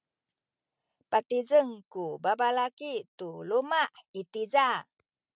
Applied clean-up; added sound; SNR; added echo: none; none; none; none.